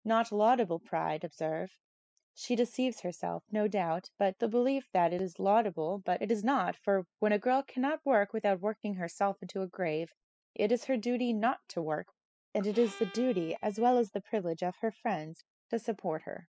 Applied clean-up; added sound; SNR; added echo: classical method spectral subtraction.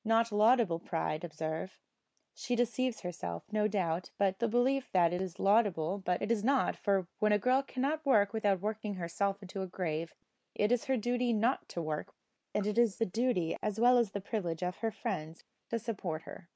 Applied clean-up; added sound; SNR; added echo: neural mask model Resemble Enhance denoiser.